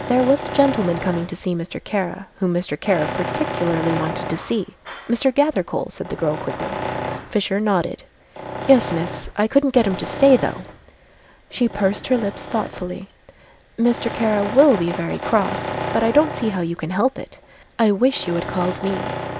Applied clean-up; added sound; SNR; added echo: none; Tools; 9 dB; none.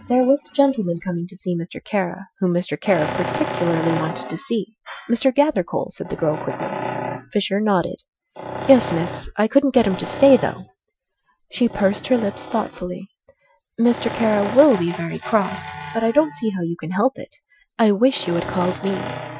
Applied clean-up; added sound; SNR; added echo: classical method Wiener filter.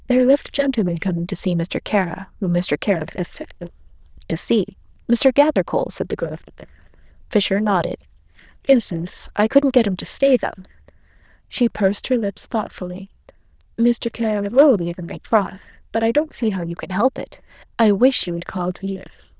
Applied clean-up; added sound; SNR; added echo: neural diffusion model UNIVERSE++.